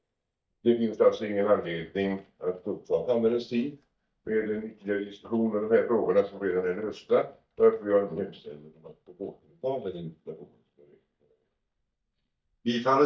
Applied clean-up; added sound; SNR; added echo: neural mask model DeepFilterNet 3.